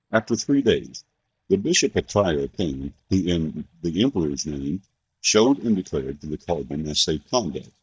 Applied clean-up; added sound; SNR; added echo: neural mask model DeepFilterNet 3.